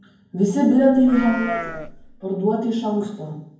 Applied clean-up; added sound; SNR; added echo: none; Livestock, farm animals, working animals; 11 dB; reverberation time 0.9 s.